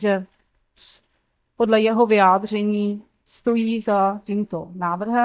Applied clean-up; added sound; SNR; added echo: neural mask model DeepFilterNet 3.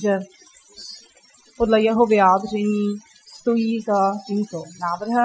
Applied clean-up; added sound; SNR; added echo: classical method Wiener filter.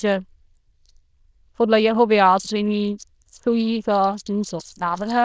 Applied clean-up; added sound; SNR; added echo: neural diffusion model UNIVERSE++.